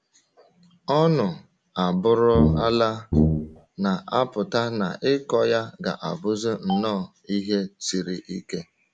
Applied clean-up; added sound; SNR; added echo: none; Brass instrument; -3 dB; none.